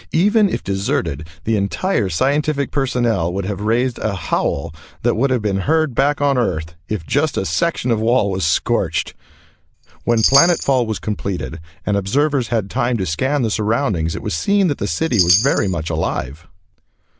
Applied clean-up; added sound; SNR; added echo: none; Chime; 4 dB; none.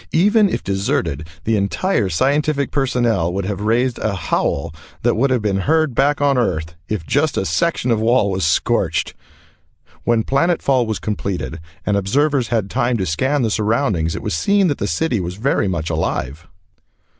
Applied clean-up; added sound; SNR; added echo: none; none; none; none.